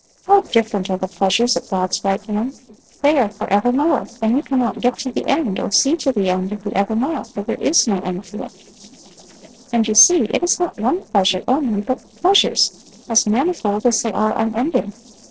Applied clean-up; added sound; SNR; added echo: neural separator model SepFormer DNS4.